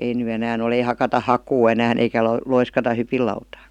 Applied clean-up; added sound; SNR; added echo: none; none; none; none.